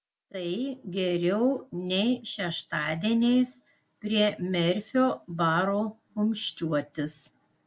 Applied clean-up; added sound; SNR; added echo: none; none; none; none.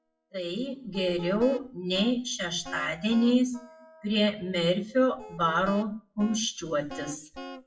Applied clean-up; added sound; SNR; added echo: classical method WPE with log-MMSE.